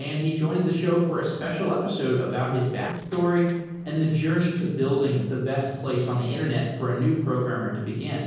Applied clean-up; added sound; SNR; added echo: neural separator model SepFormer DNS4.